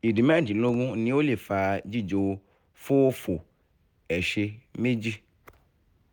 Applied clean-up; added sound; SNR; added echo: none; none; none; none.